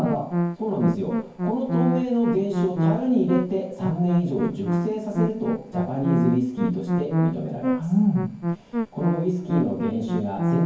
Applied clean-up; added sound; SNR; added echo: none; Musical instrument; 1 dB; reverberation time 0.9 s.